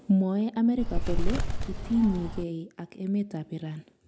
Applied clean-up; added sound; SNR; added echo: none; Bird; -2 dB; none.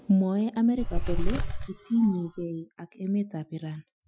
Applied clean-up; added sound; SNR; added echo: classical method Wiener filter.